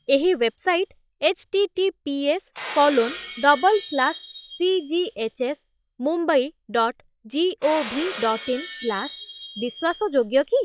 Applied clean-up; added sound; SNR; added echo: classical method log-MMSE.